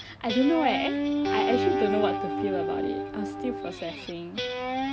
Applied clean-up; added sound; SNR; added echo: none; Guitar; -1 dB; none.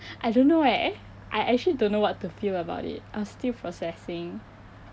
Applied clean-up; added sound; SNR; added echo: none; none; none; none.